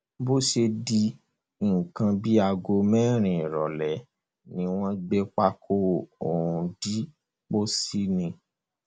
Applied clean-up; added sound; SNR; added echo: none; none; none; none.